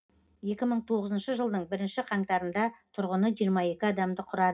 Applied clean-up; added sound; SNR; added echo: none; none; none; reverberation time 0.3 s.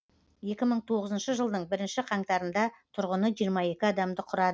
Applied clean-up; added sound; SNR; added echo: none; none; none; none.